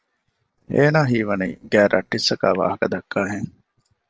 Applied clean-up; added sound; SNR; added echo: neural separator model SepFormer DNS4.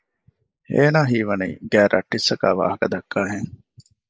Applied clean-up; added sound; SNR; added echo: neural mask model Resemble Enhance denoiser.